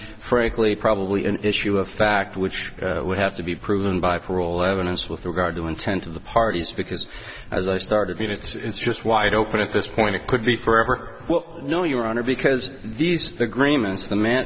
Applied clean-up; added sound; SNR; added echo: none; none; none; none.